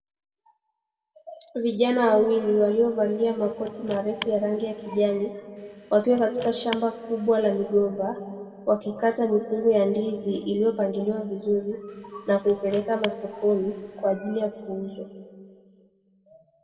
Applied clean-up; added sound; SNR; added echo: none; Car; 18 dB; reverberation time 1.9 s.